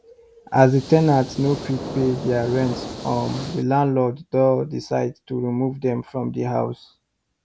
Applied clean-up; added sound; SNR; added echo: none; Hiss; 11 dB; none.